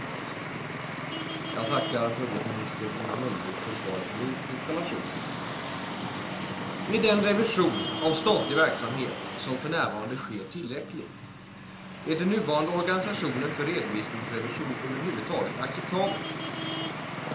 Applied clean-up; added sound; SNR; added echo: none; Traffic noise, roadway noise; 4 dB; reverberation time 0.5 s.